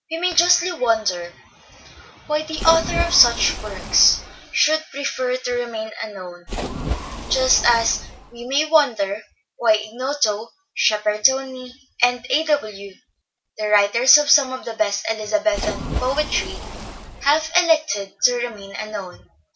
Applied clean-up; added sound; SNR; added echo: none; Splash, splatter; 7 dB; none.